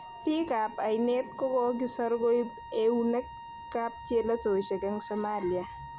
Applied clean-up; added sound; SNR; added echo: none; Wind instrument, woodwind instrument; 14 dB; none.